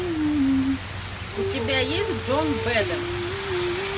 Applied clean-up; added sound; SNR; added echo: none; Rain; -4 dB; none.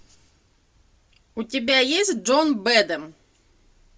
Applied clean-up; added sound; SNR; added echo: none; none; none; none.